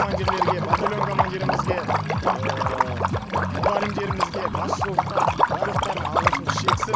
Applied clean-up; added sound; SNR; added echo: none; Liquid; -4 dB; none.